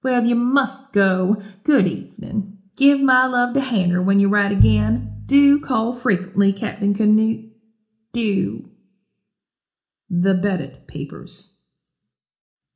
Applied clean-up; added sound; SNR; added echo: none; Piano; 3 dB; reverberation time 0.4 s.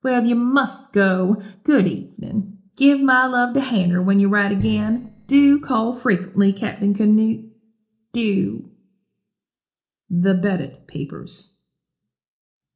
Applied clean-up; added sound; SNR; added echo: neural separator model SepFormer DNS4.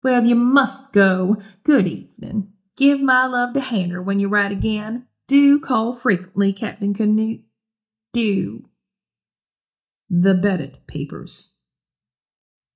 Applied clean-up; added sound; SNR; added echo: neural mask model DeepFilterNet 3.